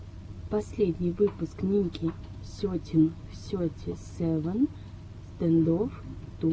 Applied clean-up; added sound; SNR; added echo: none; none; none; none.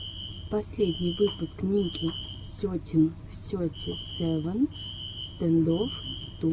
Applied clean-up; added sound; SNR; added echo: none; Alarm; 14 dB; none.